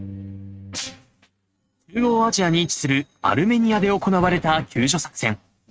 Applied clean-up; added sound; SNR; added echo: neural mask model RNNoise.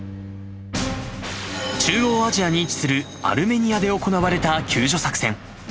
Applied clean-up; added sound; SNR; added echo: none; Bass guitar; 17 dB; none.